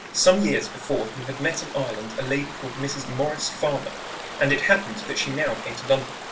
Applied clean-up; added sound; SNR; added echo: none; Stream / Ocean; 11 dB; reverberation time 0.3 s.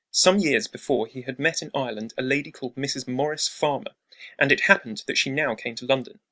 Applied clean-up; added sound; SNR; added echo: none; none; none; none.